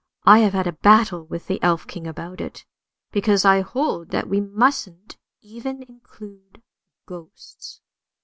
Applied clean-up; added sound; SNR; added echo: none; none; none; none.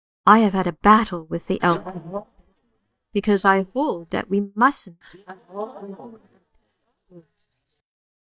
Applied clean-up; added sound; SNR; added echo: neural mask model DeepFilterNet 3.